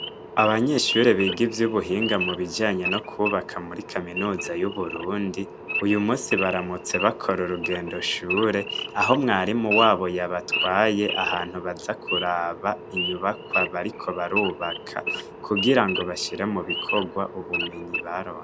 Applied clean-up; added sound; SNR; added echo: none; Idling / Wild animals; 6 dB; none.